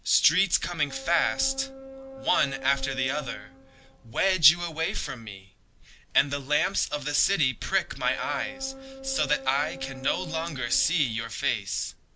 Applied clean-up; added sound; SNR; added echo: none; Boat, Water vehicle; 14 dB; none.